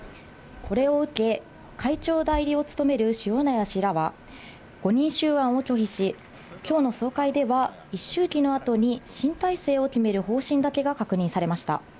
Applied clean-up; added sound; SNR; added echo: none; none; none; none.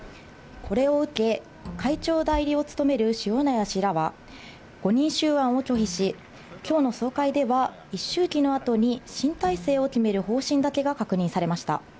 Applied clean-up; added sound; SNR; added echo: none; Bowed string instrument; 18 dB; none.